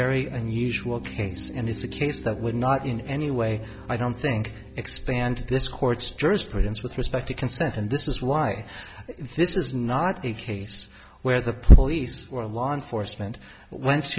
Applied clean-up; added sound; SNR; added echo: none; Piano; 19 dB; none.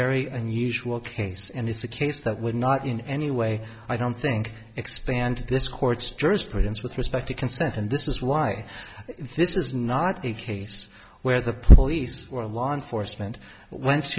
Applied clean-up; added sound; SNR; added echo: none; none; none; none.